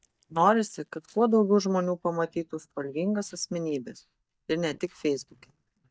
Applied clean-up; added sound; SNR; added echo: neural mask model DeepFilterNet 3.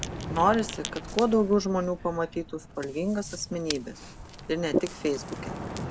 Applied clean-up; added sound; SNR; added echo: none; Ocean; 8 dB; none.